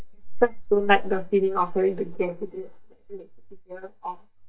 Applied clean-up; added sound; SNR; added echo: neural mask model DeepFilterNet 3.